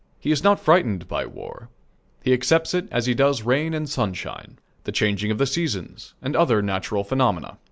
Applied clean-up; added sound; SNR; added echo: none; none; none; none.